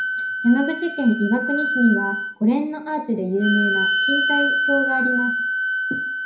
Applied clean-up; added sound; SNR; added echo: none; Wind instrument, woodwind instrument; 1 dB; reverberation time 0.4 s.